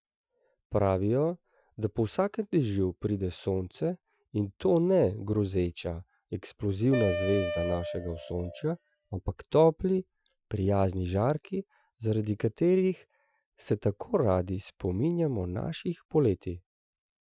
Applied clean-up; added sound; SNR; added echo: classical method Wiener filter.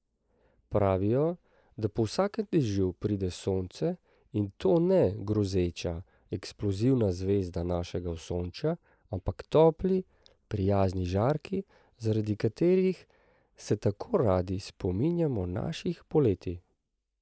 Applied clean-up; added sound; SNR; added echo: neural mask model Resemble Enhance denoiser.